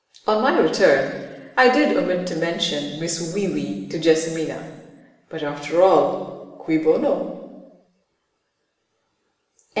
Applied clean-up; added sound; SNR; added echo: none; none; none; reverberation time 1.1 s.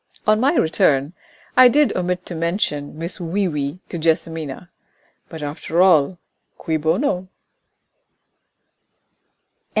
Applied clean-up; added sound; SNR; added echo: none; none; none; none.